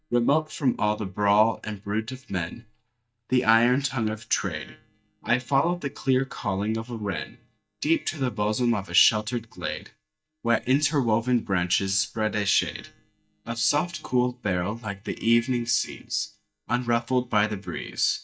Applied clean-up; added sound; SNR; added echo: neural mask model DeepFilterNet 3.